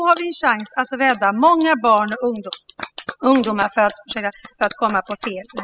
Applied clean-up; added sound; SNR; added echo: classical method spectral subtraction.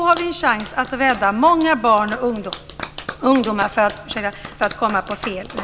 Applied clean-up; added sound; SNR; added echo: none; Clapping; 15 dB; none.